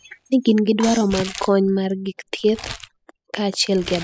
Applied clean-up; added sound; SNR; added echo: classical method spectral subtraction.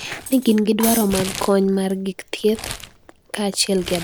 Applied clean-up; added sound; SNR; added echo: none; Cutlery, silverware + Crumpling, crinkling; 11 dB; none.